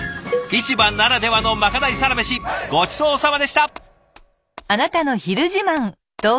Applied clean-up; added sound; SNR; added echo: none; Cowbell; 11 dB; none.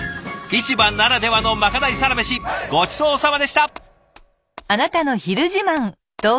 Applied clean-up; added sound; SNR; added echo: none; none; none; none.